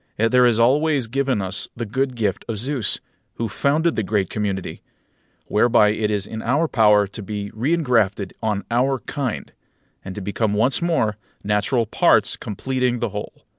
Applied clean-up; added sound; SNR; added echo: none; none; none; none.